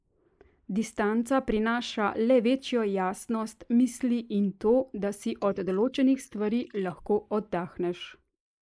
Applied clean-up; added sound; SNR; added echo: neural mask model Resemble Enhance denoiser.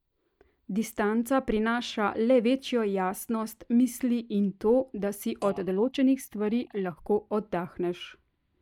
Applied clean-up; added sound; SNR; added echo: neural mask model DeepFilterNet 3.